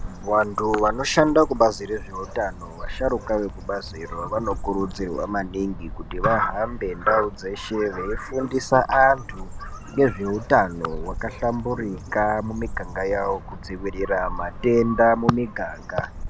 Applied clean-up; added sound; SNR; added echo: none; Bird; 11 dB; none.